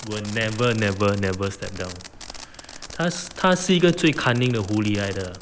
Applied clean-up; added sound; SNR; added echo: none; Cricket + Fireworks; 16 dB; none.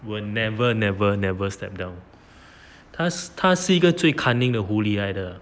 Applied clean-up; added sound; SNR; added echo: none; none; none; none.